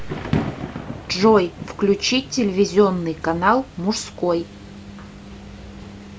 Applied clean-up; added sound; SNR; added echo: none; Thunder / Rain; 11 dB; none.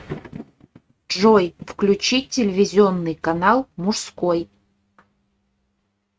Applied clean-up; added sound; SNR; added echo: neural mask model RNNoise.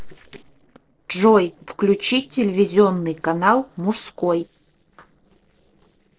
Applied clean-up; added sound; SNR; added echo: neural separator model SepFormer DNS4.